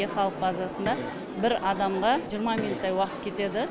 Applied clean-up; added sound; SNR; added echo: none; Fart; 14 dB; none.